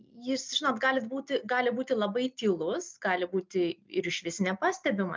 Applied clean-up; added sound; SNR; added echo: none; none; none; none.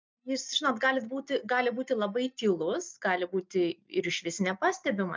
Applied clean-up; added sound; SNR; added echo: neural mask model DeepFilterNet 3.